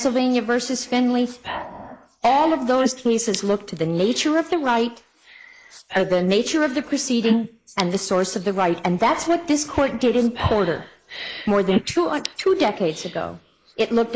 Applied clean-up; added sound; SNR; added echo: neural mask model Resemble Enhance denoiser.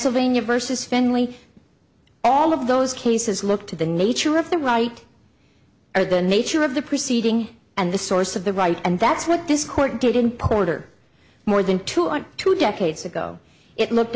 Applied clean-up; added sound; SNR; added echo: none; none; none; none.